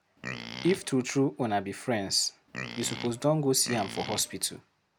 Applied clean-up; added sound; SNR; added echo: none; Livestock, farm animals, working animals; 11 dB; none.